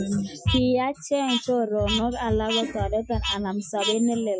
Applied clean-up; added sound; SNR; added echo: classical method Wiener filter.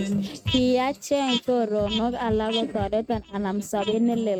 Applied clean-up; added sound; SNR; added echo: neural mask model RNNoise.